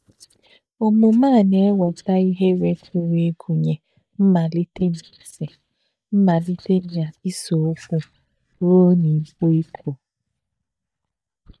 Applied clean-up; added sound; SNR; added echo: neural mask model DeepFilterNet 3.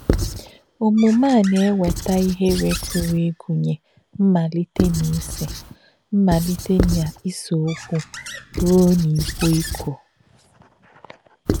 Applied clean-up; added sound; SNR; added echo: none; Squeak / Writing; 8 dB; none.